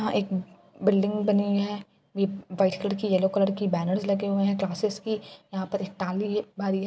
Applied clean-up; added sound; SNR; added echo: none; none; none; none.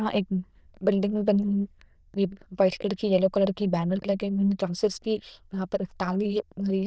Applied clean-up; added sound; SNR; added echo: neural diffusion model UNIVERSE++.